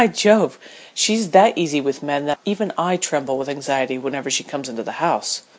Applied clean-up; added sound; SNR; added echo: none; none; none; none.